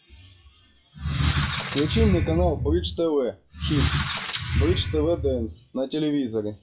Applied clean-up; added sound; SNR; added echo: classical method WPE with log-MMSE.